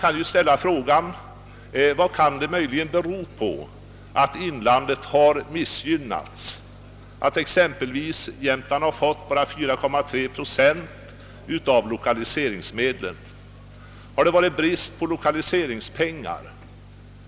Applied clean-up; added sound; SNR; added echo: none; none; none; none.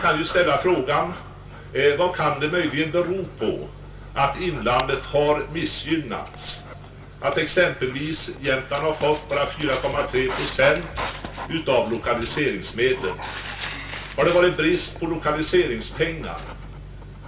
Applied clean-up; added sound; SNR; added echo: none; Dog; 13 dB; reverberation time 0.3 s.